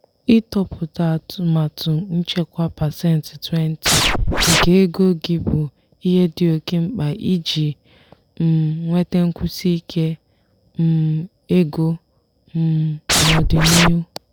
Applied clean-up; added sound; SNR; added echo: none; Scratching (performance technique); -3 dB; none.